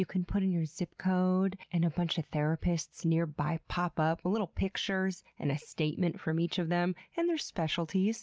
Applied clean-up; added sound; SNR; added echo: none; none; none; none.